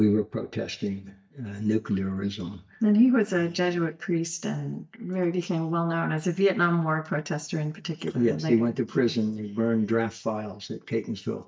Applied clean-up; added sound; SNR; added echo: neural mask model DeepFilterNet 3.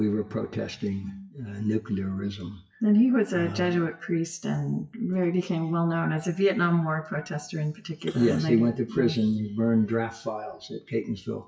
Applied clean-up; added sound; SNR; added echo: classical method WPE with log-MMSE.